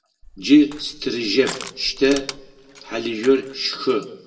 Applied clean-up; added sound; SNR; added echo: none; Crushing; 16 dB; reverberation time 1.3 s.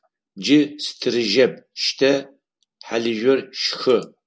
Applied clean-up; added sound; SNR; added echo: none; none; none; none.